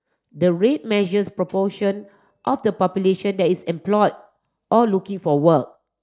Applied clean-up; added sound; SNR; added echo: neural mask model DeepFilterNet 3.